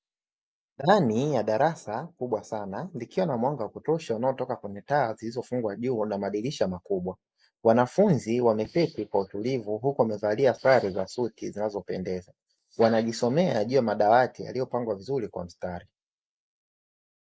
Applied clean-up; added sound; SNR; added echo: neural mask model Resemble Enhance denoiser.